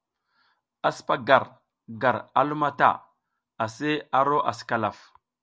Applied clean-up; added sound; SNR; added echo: none; none; none; none.